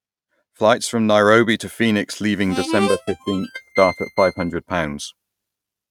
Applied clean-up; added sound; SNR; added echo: neural mask model RNNoise.